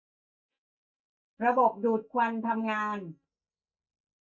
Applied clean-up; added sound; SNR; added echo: neural mask model DeepFilterNet 3.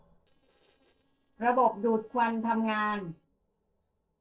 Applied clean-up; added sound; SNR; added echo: neural separator model SepFormer DNS4.